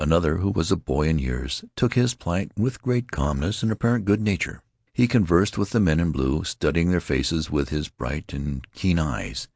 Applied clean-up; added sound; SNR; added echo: none; none; none; none.